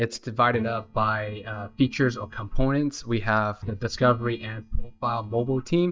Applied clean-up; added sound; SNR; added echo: neural mask model DeepFilterNet 3.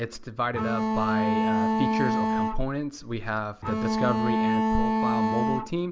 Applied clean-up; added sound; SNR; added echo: none; Bowed string instrument; -5 dB; none.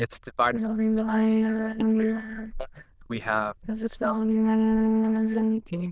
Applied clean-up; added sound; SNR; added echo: neural diffusion model UNIVERSE++.